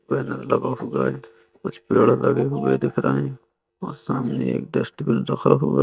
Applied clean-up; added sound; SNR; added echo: neural mask model DeepFilterNet 3.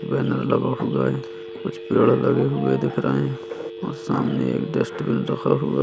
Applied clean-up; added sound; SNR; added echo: none; Telephone; 13 dB; none.